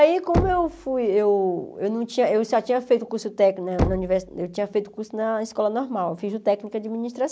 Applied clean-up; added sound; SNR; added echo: none; Knock; 9 dB; none.